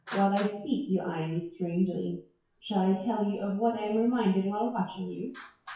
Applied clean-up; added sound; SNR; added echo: classical method WPE with log-MMSE.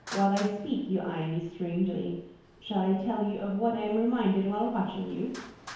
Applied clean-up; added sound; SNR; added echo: none; Traffic noise, roadway noise; 19 dB; reverberation time 1.0 s.